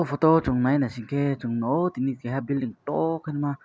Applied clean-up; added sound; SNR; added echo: none; none; none; none.